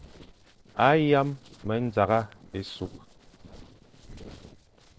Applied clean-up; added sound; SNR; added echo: neural separator model SepFormer DNS4.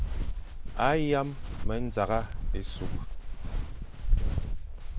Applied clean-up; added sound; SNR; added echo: none; Walk, footsteps; -4 dB; none.